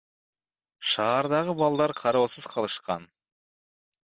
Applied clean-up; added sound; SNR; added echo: none; Chirp, tweet; 19 dB; none.